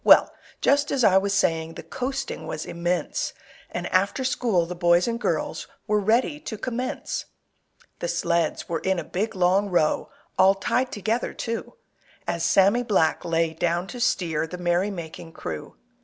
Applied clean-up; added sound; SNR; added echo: none; none; none; none.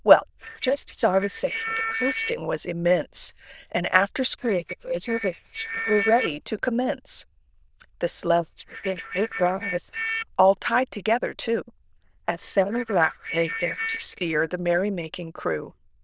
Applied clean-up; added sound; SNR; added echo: neural diffusion model UNIVERSE++.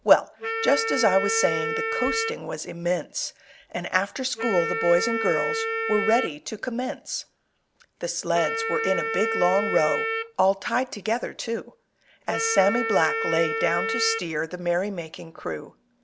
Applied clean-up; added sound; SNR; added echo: none; Wind instrument, woodwind instrument; 4 dB; none.